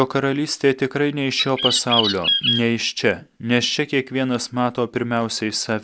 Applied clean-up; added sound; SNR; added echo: none; Bird; 0 dB; none.